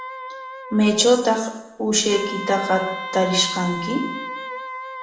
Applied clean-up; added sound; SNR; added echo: none; Wind instrument, woodwind instrument; 10 dB; reverberation time 0.8 s.